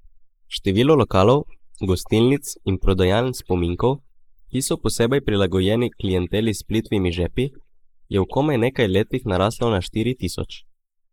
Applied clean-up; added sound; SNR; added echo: neural mask model Resemble Enhance denoiser.